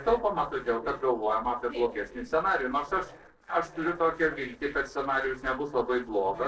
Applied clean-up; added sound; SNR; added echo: neural separator model SepFormer DNS4.